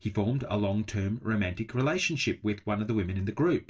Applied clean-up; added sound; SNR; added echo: none; none; none; reverberation time 0.2 s.